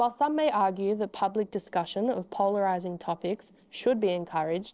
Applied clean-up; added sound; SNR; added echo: neural separator model SepFormer DNS4.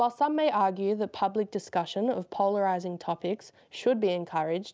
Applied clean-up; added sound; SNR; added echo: none; none; none; none.